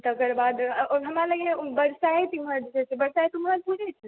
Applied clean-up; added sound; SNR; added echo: none; none; none; none.